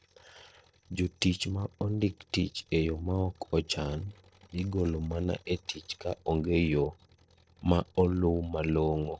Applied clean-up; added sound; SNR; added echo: neural separator model SepFormer DNS4.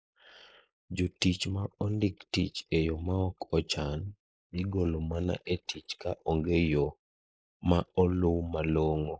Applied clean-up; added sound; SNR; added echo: neural mask model Resemble Enhance denoiser.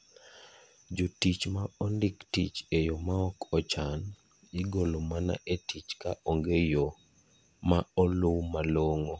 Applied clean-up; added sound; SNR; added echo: none; none; none; none.